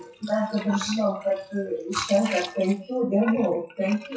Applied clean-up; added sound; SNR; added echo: classical method WPE with log-MMSE.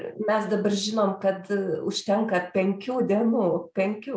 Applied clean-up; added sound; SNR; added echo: none; none; none; none.